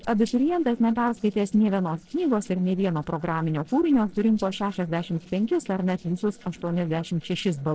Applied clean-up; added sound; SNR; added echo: neural separator model SepFormer DNS4.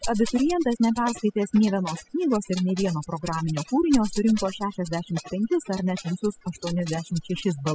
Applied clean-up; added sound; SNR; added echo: classical method spectral subtraction.